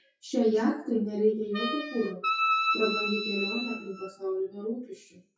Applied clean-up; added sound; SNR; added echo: classical method WPE with log-MMSE.